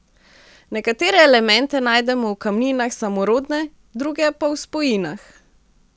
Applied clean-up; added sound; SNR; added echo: none; none; none; none.